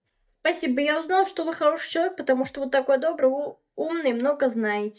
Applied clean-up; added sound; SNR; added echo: neural mask model DeepFilterNet 3.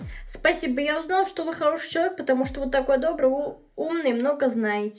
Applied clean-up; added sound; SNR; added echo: none; Bass drum; 20 dB; reverberation time 0.3 s.